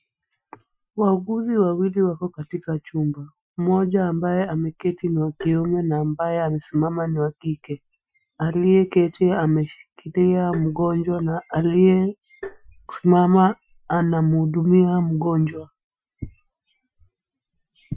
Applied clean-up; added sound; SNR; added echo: classical method Wiener filter.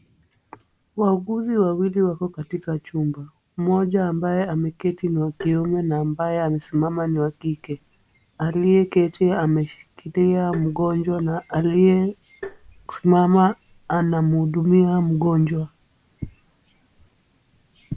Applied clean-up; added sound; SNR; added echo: none; Tap; 17 dB; none.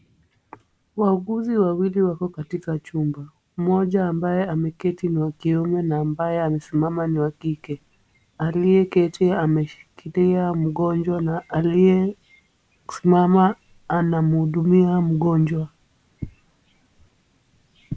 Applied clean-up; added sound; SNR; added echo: none; none; none; none.